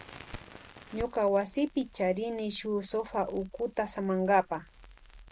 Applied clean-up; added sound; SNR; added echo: none; Crackle; 19 dB; none.